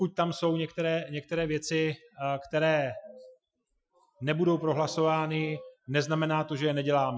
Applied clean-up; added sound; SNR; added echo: classical method Wiener filter.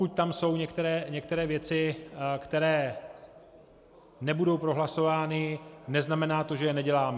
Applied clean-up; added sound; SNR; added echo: none; none; none; none.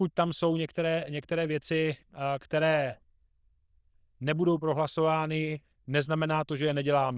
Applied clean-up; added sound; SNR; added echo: neural diffusion model UNIVERSE++.